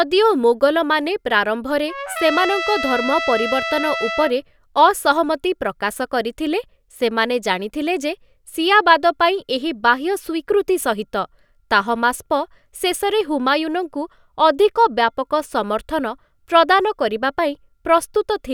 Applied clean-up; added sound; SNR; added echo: none; Trumpet; 6 dB; none.